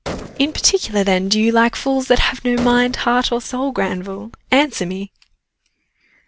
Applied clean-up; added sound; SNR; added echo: none; Gunshot, gunfire; 16 dB; none.